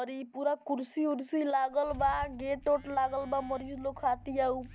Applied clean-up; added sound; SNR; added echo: none; Idling / Engine starting / Car; 18 dB; none.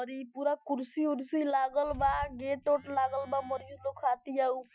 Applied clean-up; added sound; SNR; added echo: classical method Wiener filter.